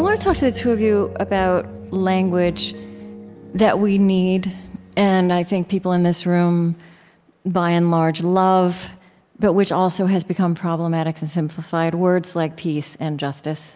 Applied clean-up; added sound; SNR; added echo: none; none; none; none.